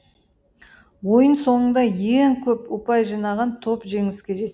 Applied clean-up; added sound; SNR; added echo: none; none; none; none.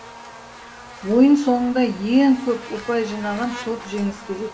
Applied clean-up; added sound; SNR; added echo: none; Buzz; 17 dB; reverberation time 0.2 s.